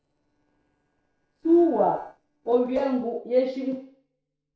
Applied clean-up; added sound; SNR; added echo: neural separator model SepFormer DNS4.